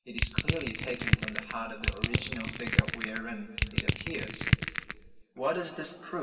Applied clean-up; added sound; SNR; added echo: none; Crushing; -4 dB; reverberation time 2.5 s.